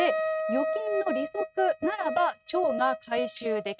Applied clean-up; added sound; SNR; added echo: neural mask model RNNoise.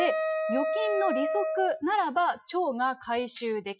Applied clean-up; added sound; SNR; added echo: classical method Wiener filter.